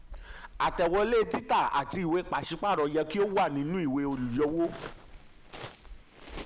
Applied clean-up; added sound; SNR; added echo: none; Waves, surf; 15 dB; none.